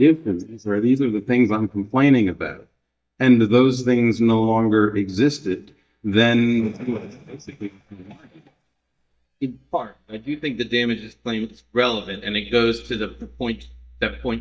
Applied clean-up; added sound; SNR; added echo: neural mask model DeepFilterNet 3.